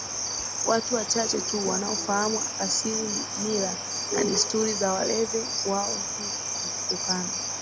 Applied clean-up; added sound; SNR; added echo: none; Cricket; 1 dB; none.